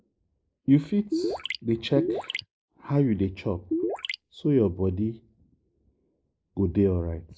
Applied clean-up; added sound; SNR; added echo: neural mask model Resemble Enhance denoiser.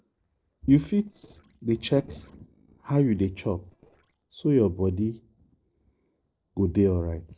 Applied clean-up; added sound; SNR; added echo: neural separator model SepFormer DNS4.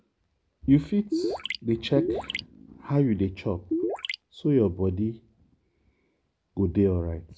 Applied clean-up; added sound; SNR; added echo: none; Gurgling; 2 dB; none.